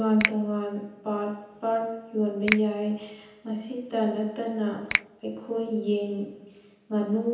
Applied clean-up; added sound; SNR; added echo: none; Finger snapping; 8 dB; reverberation time 0.9 s.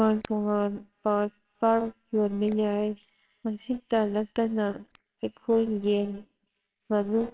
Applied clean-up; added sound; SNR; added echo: neural separator model SepFormer WHAMR!.